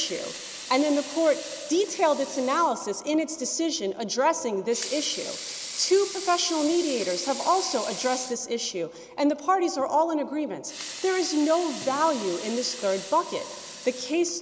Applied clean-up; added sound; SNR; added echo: none; Sink (filling or washing) / Water tap, faucet / Liquid; 13 dB; none.